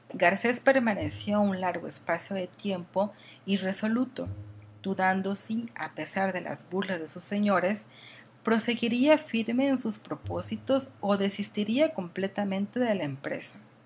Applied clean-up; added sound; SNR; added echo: none; Bowed string instrument; 19 dB; none.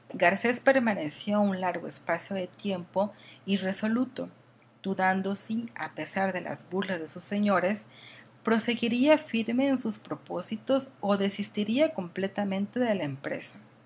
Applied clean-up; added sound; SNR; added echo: none; none; none; none.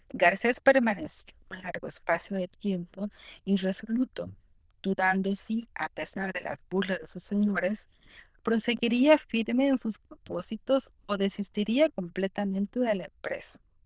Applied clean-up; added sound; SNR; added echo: neural diffusion model UNIVERSE++.